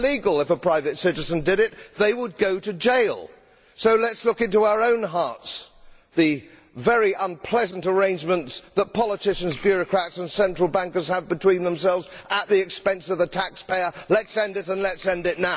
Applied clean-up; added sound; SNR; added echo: none; none; none; none.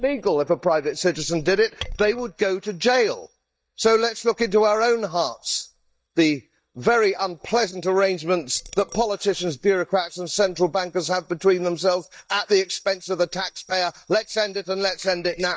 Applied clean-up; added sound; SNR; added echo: neural mask model DeepFilterNet 3.